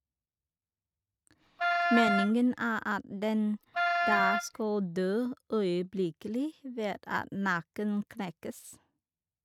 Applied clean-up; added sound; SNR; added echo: neural mask model RNNoise.